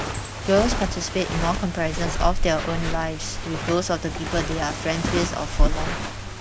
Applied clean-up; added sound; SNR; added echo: none; Walk, footsteps + Liquid; 0 dB; none.